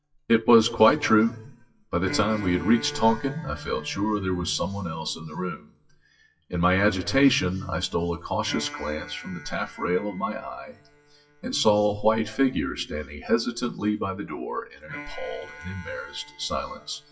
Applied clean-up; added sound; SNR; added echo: classical method WPE with log-MMSE.